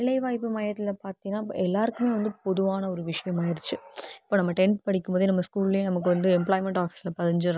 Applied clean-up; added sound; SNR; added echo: none; none; none; none.